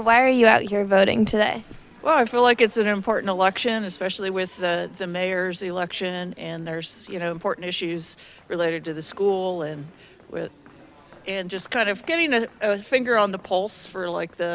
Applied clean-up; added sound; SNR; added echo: none; none; none; none.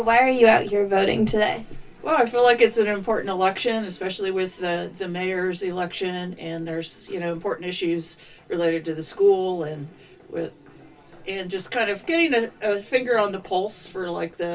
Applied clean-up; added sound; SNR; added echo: none; none; none; reverberation time 0.1 s.